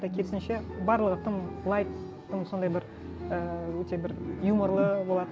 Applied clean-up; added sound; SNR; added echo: none; Bowed string instrument; 15 dB; none.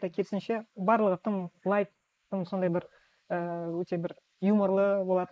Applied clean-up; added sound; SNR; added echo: neural mask model Resemble Enhance denoiser.